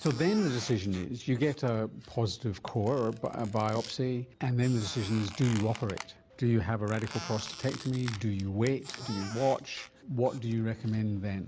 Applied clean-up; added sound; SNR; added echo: none; Squeak; 16 dB; none.